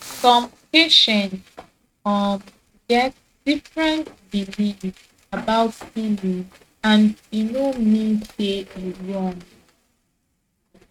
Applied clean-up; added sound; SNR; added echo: neural mask model RNNoise.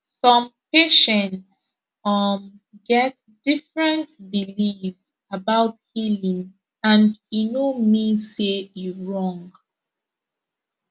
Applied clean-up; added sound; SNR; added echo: none; none; none; none.